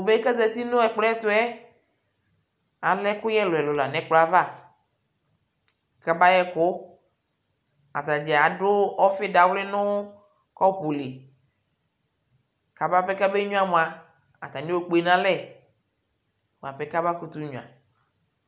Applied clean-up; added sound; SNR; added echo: none; none; none; none.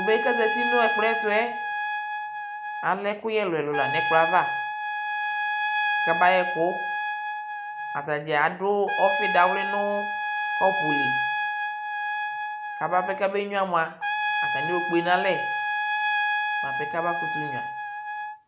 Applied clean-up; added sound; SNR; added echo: none; Trumpet; 1 dB; none.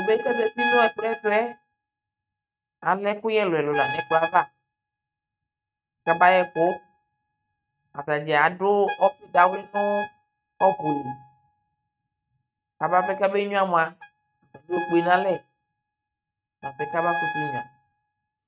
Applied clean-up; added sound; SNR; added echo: neural mask model RNNoise.